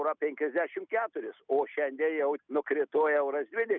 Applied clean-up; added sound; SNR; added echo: none; none; none; none.